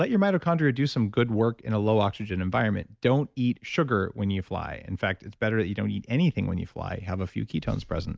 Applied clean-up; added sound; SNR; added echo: none; none; none; none.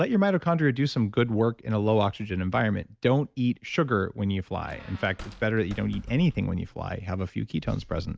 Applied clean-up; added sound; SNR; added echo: none; Squeak; 18 dB; none.